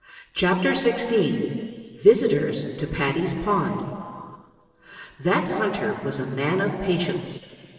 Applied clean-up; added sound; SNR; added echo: neural separator model SepFormer DNS4.